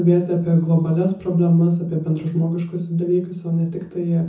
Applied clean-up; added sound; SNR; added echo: none; none; none; reverberation time 0.5 s.